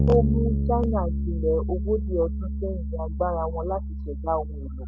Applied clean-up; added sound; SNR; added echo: none; Bass guitar; -1 dB; none.